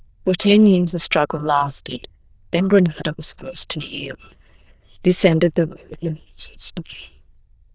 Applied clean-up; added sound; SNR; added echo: neural diffusion model UNIVERSE++.